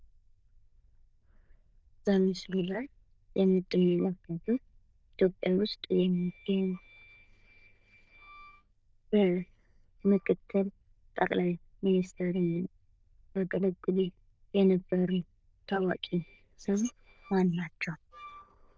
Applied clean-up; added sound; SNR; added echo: neural diffusion model UNIVERSE++.